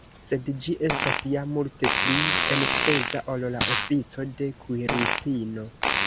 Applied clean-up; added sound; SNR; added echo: none; Fart; 0 dB; none.